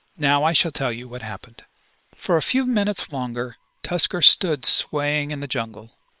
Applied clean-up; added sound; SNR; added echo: neural separator model SepFormer WHAM!.